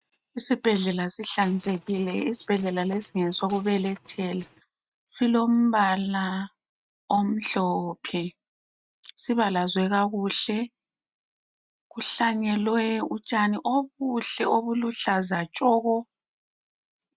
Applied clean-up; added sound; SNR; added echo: neural mask model RNNoise.